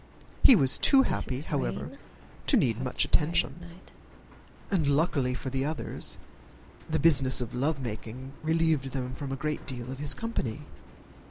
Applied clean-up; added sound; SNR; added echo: none; Rain; 18 dB; none.